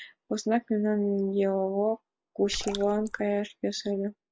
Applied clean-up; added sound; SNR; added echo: neural mask model Resemble Enhance denoiser.